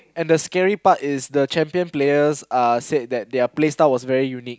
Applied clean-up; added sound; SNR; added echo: none; none; none; none.